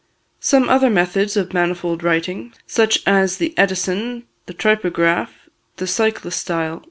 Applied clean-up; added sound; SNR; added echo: none; none; none; none.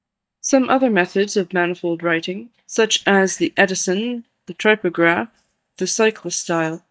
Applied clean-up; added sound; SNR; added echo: neural mask model DeepFilterNet 3.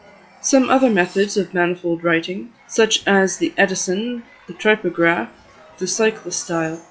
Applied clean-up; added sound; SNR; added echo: classical method log-MMSE.